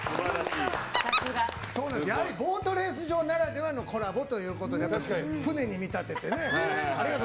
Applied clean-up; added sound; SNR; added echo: none; Squeak; 6 dB; none.